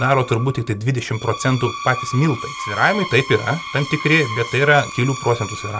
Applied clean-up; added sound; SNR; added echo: none; Screech; 11 dB; none.